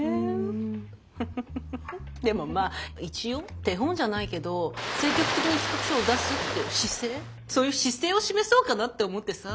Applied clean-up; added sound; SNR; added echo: none; Ocean; 2 dB; none.